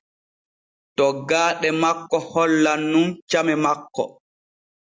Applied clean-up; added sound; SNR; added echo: none; none; none; none.